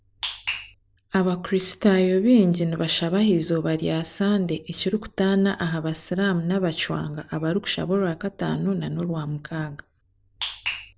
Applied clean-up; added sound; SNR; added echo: none; none; none; none.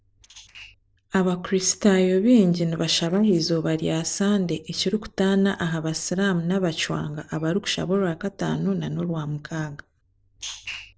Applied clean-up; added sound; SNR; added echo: neural separator model SepFormer DNS4.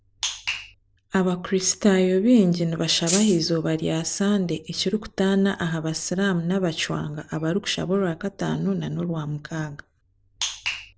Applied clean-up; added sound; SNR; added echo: none; Rattle (instrument); 3 dB; none.